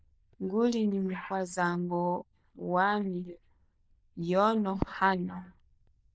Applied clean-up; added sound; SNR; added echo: neural diffusion model UNIVERSE++.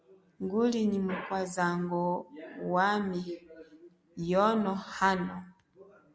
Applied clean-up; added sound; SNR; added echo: none; none; none; none.